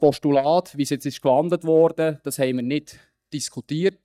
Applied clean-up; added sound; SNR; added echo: neural mask model DeepFilterNet 3.